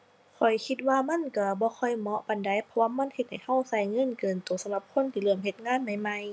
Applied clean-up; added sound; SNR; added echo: none; none; none; none.